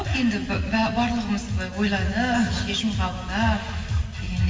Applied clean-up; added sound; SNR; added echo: none; none; none; reverberation time 2.6 s.